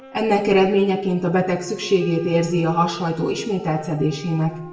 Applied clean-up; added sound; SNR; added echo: none; Wind instrument, woodwind instrument; 20 dB; reverberation time 0.8 s.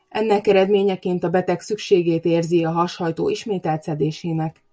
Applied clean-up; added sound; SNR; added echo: none; none; none; none.